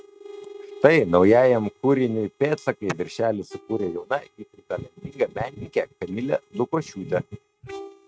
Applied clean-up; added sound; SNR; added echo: neural mask model RNNoise.